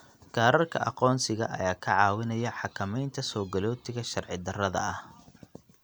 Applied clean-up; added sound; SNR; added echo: none; none; none; none.